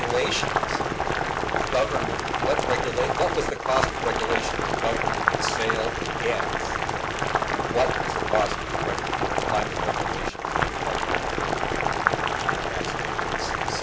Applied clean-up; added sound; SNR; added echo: none; Boiling; -5 dB; none.